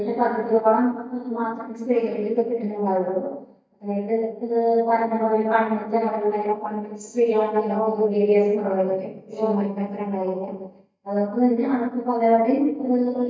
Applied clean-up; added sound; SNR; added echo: neural mask model DeepFilterNet 3.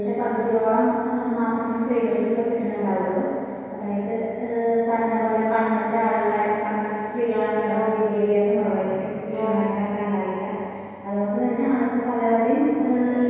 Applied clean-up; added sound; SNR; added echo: none; Brass instrument; 6 dB; reverberation time 2.2 s.